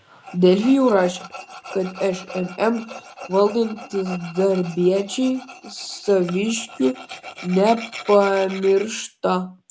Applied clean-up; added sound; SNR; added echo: none; Tools; 17 dB; none.